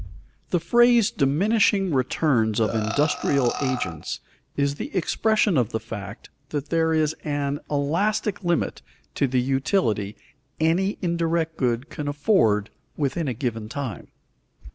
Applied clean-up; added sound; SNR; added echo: none; Burping, eructation; 8 dB; none.